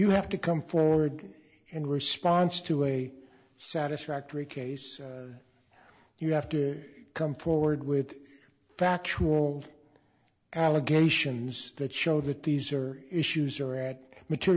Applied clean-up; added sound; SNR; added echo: none; none; none; none.